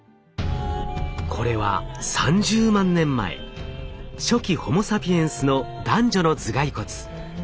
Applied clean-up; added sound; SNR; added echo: none; none; none; none.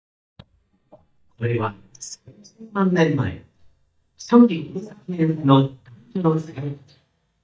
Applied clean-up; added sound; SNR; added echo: neural mask model DeepFilterNet 3.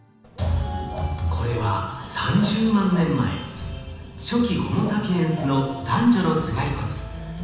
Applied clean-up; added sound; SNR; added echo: none; Dog; 19 dB; reverberation time 1.1 s.